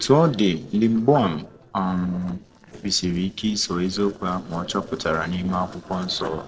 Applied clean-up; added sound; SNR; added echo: neural separator model SepFormer DNS4.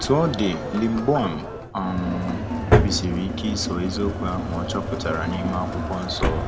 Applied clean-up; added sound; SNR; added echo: none; Crowd + Drawer open or close; 0 dB; none.